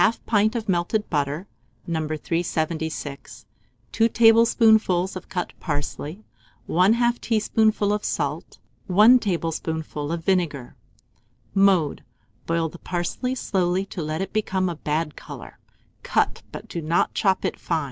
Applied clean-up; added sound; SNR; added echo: none; none; none; none.